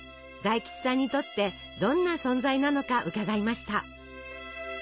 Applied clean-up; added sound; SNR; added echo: none; none; none; none.